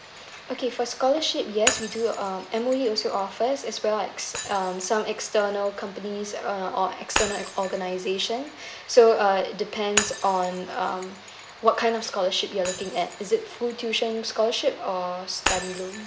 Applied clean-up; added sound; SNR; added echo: none; Shatter; 10 dB; none.